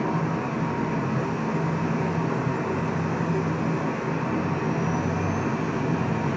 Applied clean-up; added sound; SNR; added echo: none; none; none; reverberation time 0.6 s.